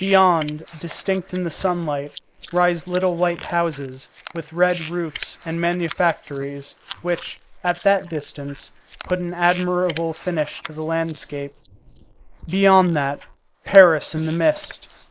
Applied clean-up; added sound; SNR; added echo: neural mask model Resemble Enhance denoiser.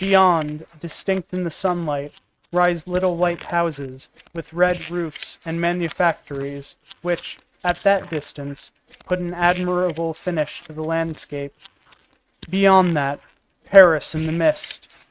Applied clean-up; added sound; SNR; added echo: neural mask model RNNoise.